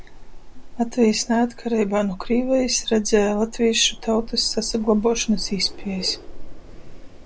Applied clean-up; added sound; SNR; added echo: none; Wind; 11 dB; none.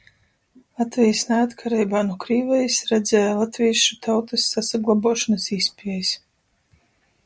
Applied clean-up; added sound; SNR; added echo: none; none; none; none.